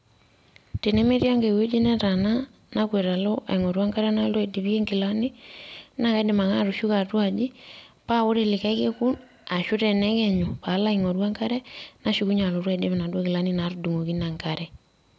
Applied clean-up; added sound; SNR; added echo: none; none; none; none.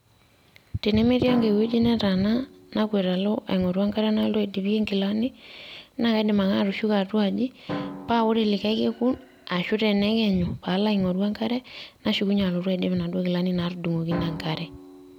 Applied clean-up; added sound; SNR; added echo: none; Drum; 17 dB; none.